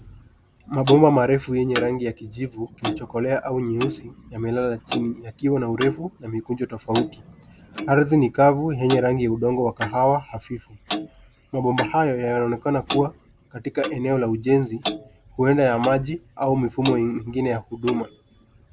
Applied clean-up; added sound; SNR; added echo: none; Clock; 12 dB; none.